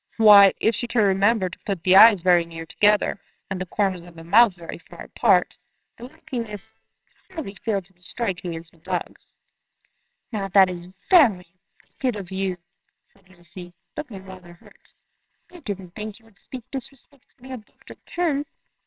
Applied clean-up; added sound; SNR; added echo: neural separator model SepFormer WHAMR!.